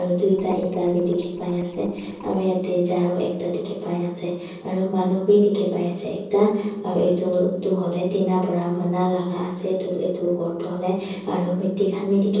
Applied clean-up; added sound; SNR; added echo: neural separator model SepFormer DNS4.